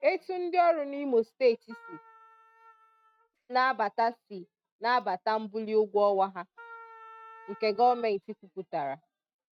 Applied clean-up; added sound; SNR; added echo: neural mask model RNNoise.